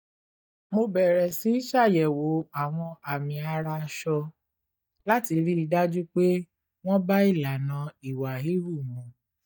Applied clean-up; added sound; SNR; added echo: neural mask model DeepFilterNet 3.